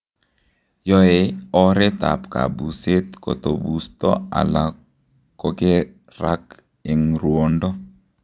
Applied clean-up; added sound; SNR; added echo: none; none; none; none.